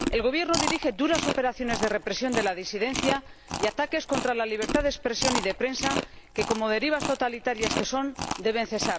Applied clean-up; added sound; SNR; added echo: none; Chewing, mastication; 5 dB; none.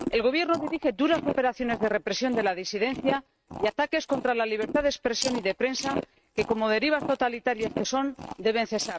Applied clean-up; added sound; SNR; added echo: neural mask model RNNoise.